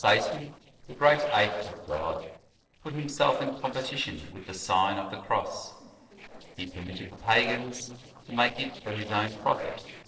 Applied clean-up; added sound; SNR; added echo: neural separator model SepFormer DNS4.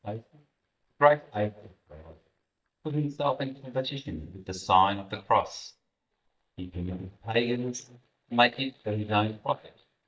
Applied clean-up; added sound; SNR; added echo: neural mask model DeepFilterNet 3.